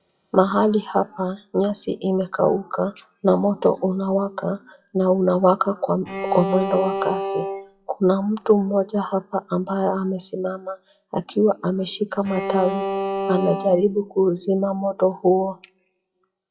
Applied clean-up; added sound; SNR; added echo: classical method WPE with log-MMSE.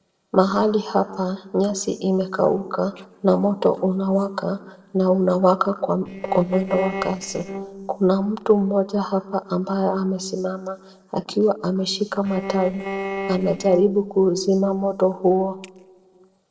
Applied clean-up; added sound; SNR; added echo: neural separator model SepFormer DNS4.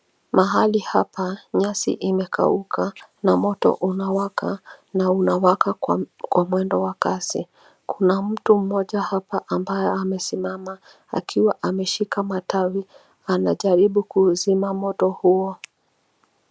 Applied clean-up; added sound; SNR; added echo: none; none; none; none.